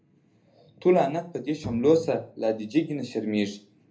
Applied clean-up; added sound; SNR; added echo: none; Bowed string instrument; 16 dB; reverberation time 0.3 s.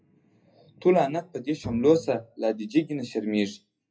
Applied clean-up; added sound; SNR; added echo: classical method WPE with log-MMSE.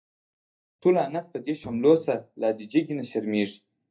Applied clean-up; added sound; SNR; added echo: neural mask model DeepFilterNet 3.